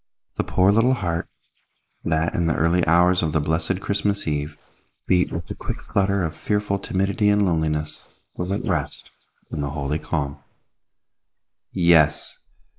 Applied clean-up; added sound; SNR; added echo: neural mask model Resemble Enhance denoiser.